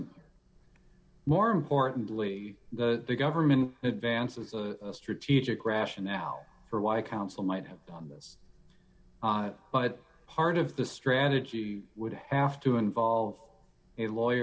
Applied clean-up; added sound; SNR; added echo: none; none; none; none.